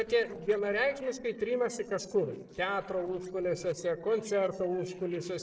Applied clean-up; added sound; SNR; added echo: neural separator model SepFormer DNS4.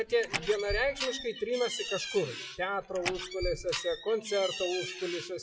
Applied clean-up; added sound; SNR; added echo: classical method WPE with log-MMSE.